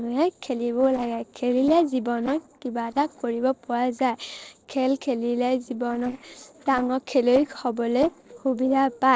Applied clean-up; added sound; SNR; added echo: neural separator model SepFormer DNS4.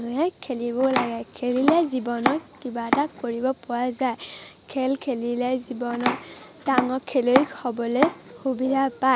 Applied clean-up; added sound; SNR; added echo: none; Domestic sounds, home sounds; 4 dB; none.